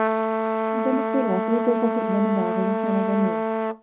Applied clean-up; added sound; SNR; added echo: none; Trumpet; -1 dB; none.